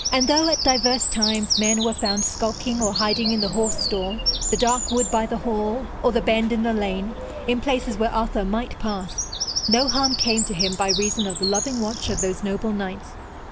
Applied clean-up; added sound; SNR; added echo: none; Bird vocalization, bird call, bird song; 3 dB; none.